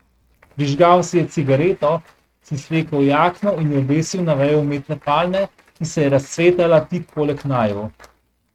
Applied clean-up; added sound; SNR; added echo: neural mask model RNNoise.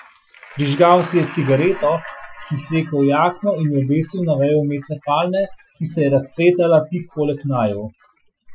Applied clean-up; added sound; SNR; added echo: classical method Wiener filter.